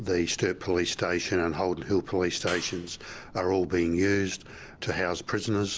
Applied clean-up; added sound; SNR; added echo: none; Clapping; 13 dB; none.